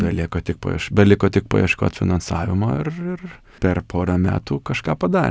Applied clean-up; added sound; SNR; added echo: none; none; none; none.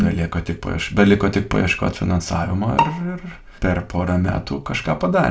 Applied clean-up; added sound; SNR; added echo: none; Bowed string instrument; 8 dB; reverberation time 0.2 s.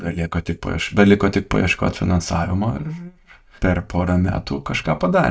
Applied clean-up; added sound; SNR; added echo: neural mask model DeepFilterNet 3.